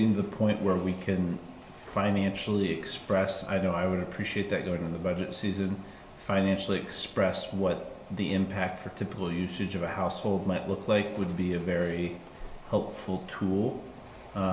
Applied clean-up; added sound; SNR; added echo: none; none; none; none.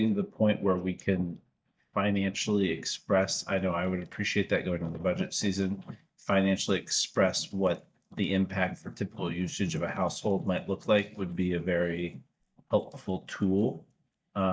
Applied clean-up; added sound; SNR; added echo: neural mask model DeepFilterNet 3.